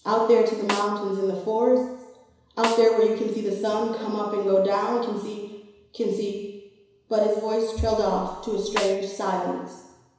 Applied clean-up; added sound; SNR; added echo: none; Snare drum; 8 dB; reverberation time 1.0 s.